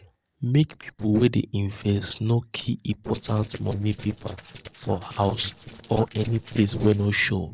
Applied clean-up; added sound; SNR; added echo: neural separator model SepFormer DNS4.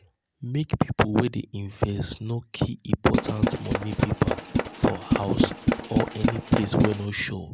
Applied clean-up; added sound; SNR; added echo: none; Tools; -2 dB; none.